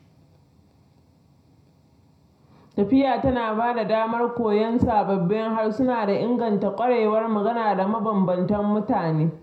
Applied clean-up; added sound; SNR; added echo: none; none; none; reverberation time 0.4 s.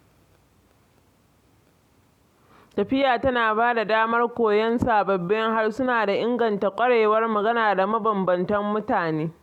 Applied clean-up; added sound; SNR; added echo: none; none; none; none.